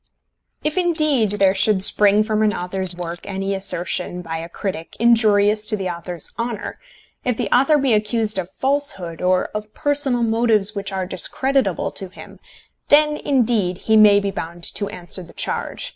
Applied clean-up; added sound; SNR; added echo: neural mask model Resemble Enhance denoiser.